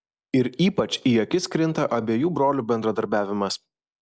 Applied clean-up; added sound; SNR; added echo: none; none; none; none.